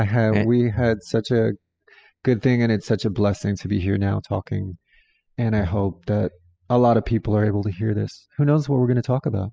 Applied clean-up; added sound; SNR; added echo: classical method spectral subtraction.